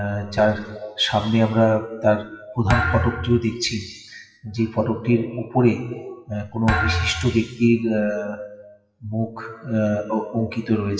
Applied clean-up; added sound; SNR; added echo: classical method WPE with log-MMSE.